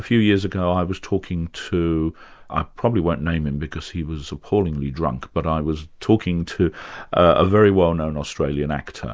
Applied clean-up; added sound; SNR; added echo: none; none; none; none.